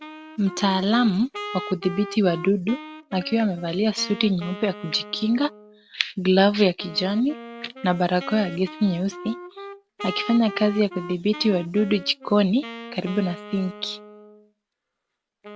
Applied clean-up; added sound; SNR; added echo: none; Wind instrument, woodwind instrument; 15 dB; none.